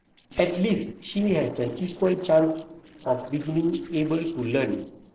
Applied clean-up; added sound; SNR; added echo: neural separator model SepFormer DNS4.